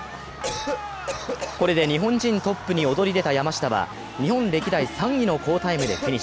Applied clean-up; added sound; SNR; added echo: none; Cough; 12 dB; none.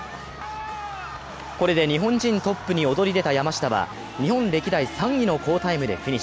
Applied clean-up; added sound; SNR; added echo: none; none; none; none.